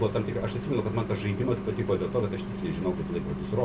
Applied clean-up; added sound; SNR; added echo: none; Engine; 5 dB; reverberation time 0.2 s.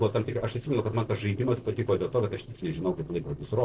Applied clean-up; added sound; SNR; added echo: neural separator model SepFormer DNS4.